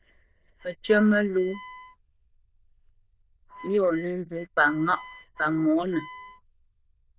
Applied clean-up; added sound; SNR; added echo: neural diffusion model UNIVERSE++.